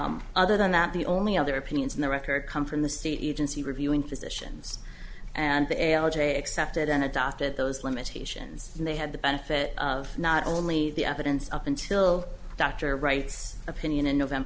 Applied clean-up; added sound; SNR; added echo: none; none; none; none.